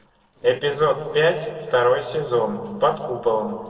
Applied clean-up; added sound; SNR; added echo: neural separator model SepFormer DNS4.